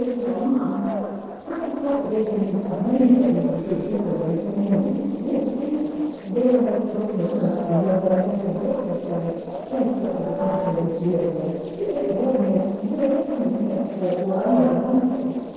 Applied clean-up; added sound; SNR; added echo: neural separator model SepFormer DNS4.